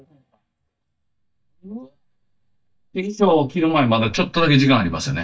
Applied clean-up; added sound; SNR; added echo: neural mask model DeepFilterNet 3.